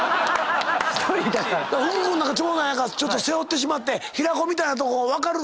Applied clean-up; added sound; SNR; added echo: none; none; none; none.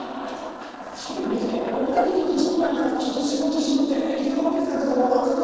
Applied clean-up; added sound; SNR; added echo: neural separator model SepFormer DNS4.